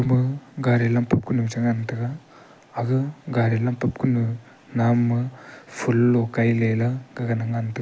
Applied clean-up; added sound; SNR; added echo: none; none; none; none.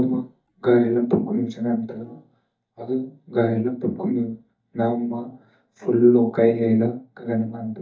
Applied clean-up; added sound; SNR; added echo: neural mask model DeepFilterNet 3.